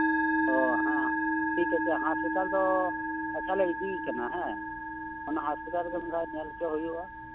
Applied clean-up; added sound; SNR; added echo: none; Musical instrument; -1 dB; none.